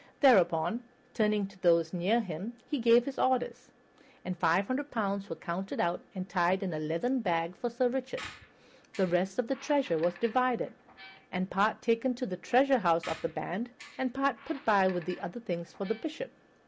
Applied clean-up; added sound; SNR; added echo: none; Squeak; 20 dB; none.